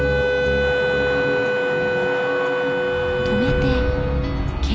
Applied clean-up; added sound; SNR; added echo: none; Wind instrument, woodwind instrument; -2 dB; none.